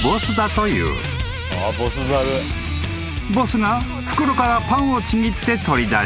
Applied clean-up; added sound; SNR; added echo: none; none; none; none.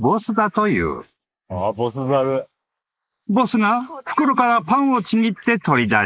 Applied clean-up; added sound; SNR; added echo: neural mask model Resemble Enhance denoiser.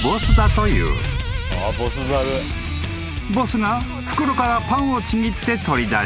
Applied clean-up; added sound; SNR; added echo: none; Boom; 4 dB; none.